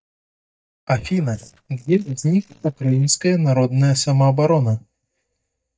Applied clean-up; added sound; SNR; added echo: neural mask model DeepFilterNet 3.